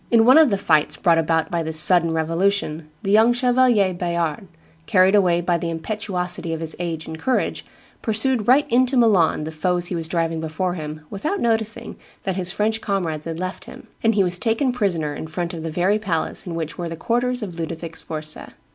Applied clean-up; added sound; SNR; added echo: none; none; none; none.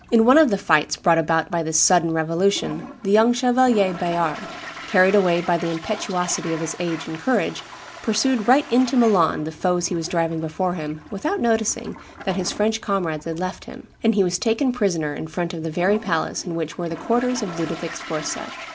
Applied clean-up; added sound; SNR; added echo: none; Toilet flush; 16 dB; none.